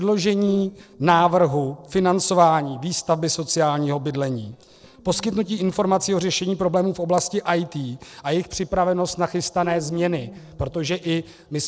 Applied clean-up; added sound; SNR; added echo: neural separator model SepFormer DNS4.